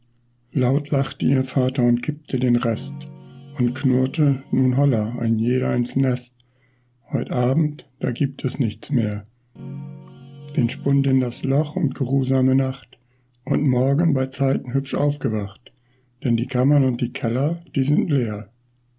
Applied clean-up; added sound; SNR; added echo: none; Guitar; 15 dB; none.